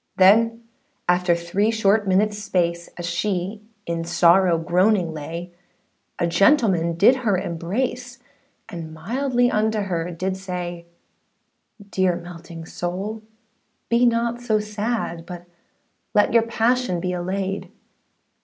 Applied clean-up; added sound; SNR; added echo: none; none; none; none.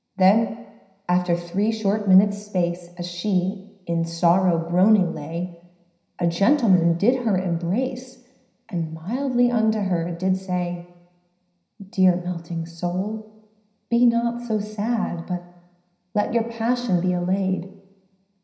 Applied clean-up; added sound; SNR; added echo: none; none; none; reverberation time 0.9 s.